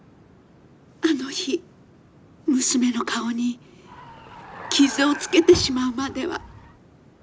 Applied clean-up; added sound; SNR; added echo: none; Vehicle; 13 dB; none.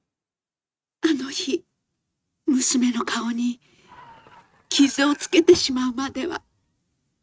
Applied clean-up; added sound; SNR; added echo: neural mask model RNNoise.